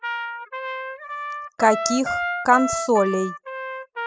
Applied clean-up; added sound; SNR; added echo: classical method spectral subtraction.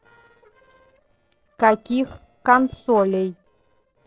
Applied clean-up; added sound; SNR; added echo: neural separator model SepFormer DNS4.